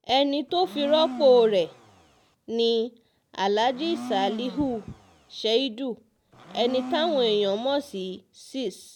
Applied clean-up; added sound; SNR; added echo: none; Domestic sounds, home sounds; 13 dB; none.